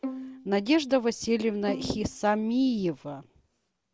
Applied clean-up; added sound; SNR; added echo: none; Bowed string instrument; 13 dB; none.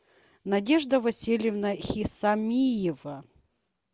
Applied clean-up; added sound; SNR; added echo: none; none; none; none.